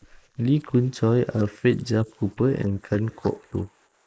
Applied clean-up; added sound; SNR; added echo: neural mask model Resemble Enhance denoiser.